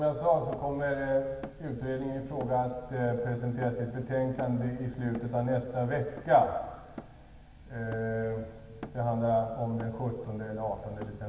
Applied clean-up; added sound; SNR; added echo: none; Hammer; 20 dB; reverberation time 2.1 s.